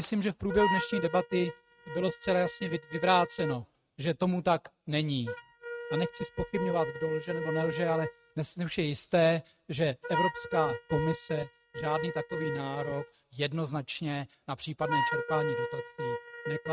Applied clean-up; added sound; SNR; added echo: neural mask model RNNoise.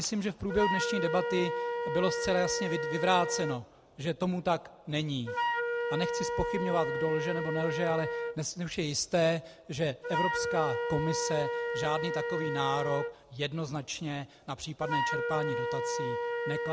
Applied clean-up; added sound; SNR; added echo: none; Wind instrument, woodwind instrument; 1 dB; none.